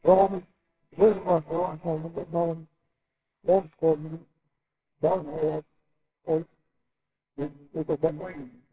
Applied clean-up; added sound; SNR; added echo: neural separator model SepFormer WHAMR!.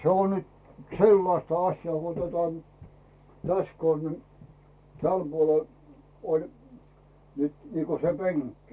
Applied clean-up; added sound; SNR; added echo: none; none; none; none.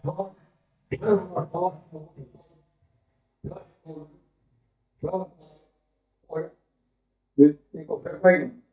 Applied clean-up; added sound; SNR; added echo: neural mask model DeepFilterNet 3.